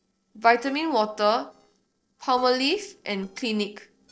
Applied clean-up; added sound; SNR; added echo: neural separator model SepFormer DNS4.